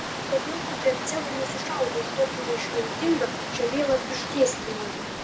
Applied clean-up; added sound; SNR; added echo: none; Water; 3 dB; none.